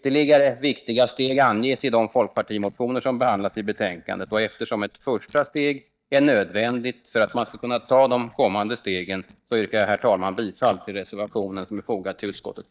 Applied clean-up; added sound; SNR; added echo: neural mask model DeepFilterNet 3.